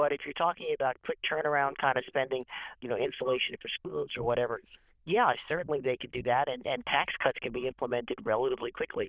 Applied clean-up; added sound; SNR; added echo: neural diffusion model UNIVERSE++.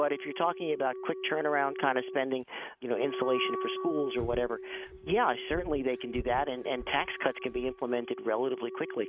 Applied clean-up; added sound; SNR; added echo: neural mask model RNNoise.